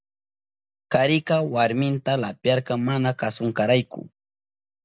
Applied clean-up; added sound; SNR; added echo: none; none; none; none.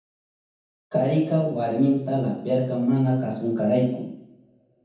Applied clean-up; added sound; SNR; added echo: none; none; none; reverberation time 0.9 s.